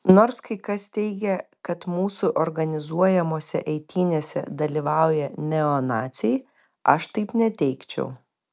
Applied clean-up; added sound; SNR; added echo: none; none; none; none.